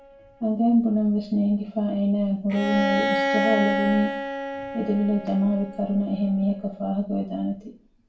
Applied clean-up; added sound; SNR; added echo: none; Bowed string instrument; 6 dB; reverberation time 0.3 s.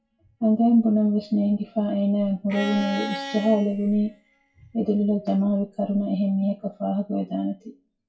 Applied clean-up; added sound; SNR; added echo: classical method WPE with log-MMSE.